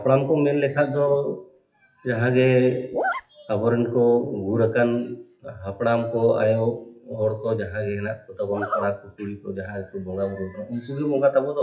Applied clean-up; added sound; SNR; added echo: classical method WPE with log-MMSE.